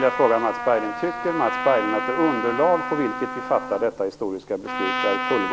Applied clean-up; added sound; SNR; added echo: none; Trumpet; 5 dB; none.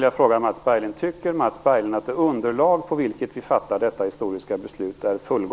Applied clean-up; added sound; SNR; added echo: none; none; none; none.